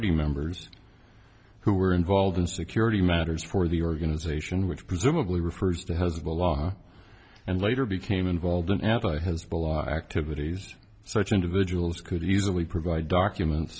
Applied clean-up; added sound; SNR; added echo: none; none; none; none.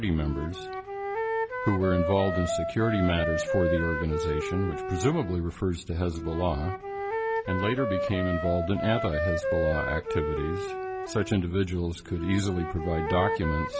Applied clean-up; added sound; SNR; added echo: none; Wind instrument, woodwind instrument; 3 dB; none.